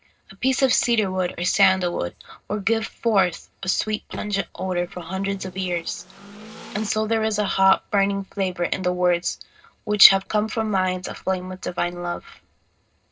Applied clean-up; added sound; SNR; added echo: neural separator model SepFormer DNS4.